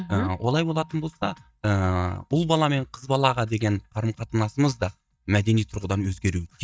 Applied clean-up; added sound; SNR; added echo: neural mask model DeepFilterNet 3.